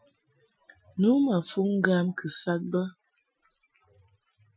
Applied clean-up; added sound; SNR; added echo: classical method Wiener filter.